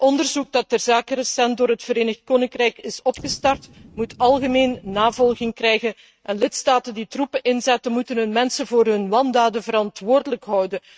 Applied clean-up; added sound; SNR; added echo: neural mask model RNNoise.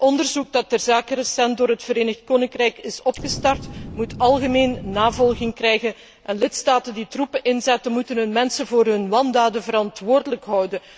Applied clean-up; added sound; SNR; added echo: none; Explosion; 13 dB; none.